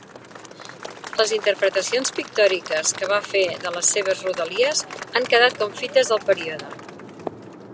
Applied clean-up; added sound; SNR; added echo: none; Applause / Crowd; 15 dB; none.